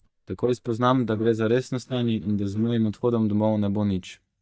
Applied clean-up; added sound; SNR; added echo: neural mask model DeepFilterNet 3.